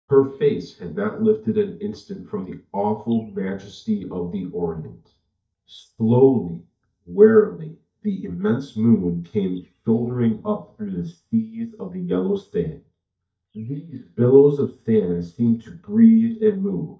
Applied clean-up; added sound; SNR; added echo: neural mask model DeepFilterNet 3.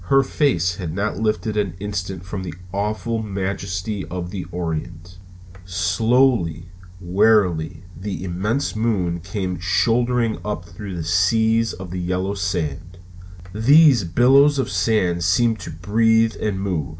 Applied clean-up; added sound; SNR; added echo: none; none; none; none.